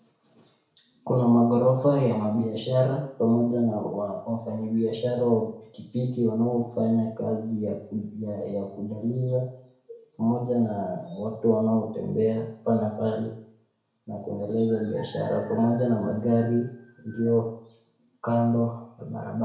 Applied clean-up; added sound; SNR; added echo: none; none; none; reverberation time 0.6 s.